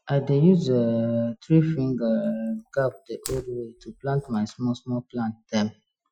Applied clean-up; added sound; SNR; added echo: classical method Wiener filter.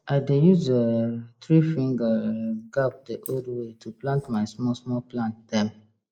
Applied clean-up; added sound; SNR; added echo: neural mask model Resemble Enhance denoiser.